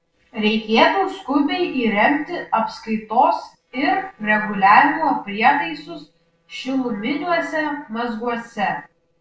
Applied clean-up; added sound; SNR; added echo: neural separator model SepFormer DNS4.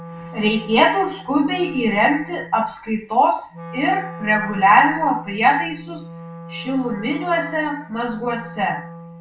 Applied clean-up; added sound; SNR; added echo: none; Wind instrument, woodwind instrument; 16 dB; reverberation time 0.2 s.